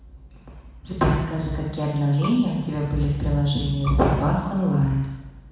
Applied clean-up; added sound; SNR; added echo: none; Bowed string instrument; 16 dB; reverberation time 1.1 s.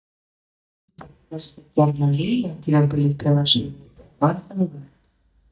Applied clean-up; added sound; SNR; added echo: neural mask model DeepFilterNet 3.